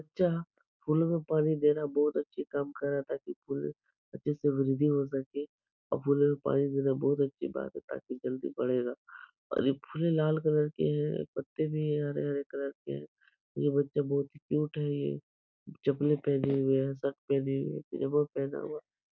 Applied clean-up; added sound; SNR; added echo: none; none; none; none.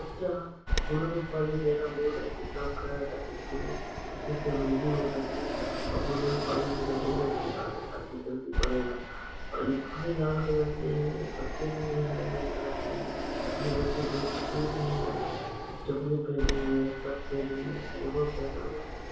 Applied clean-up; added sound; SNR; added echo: none; Fixed-wing aircraft, airplane; 2 dB; reverberation time 0.7 s.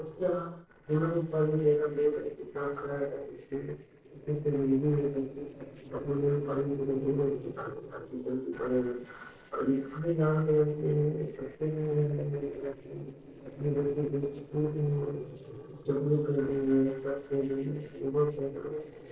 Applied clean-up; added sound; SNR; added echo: neural separator model SepFormer DNS4.